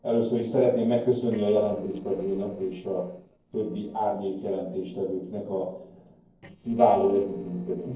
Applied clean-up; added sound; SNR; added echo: neural separator model SepFormer DNS4.